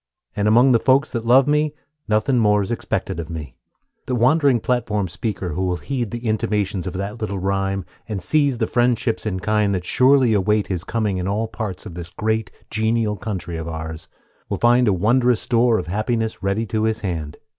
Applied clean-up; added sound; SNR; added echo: none; none; none; none.